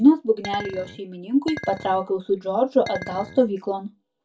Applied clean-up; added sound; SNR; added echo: none; Chink, clink; 16 dB; reverberation time 0.2 s.